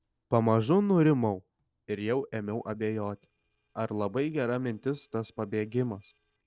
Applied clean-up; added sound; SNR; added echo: neural separator model SepFormer DNS4.